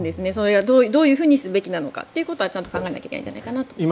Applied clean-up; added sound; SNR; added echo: none; none; none; none.